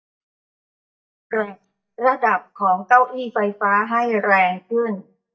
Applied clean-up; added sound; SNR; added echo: neural mask model DeepFilterNet 3.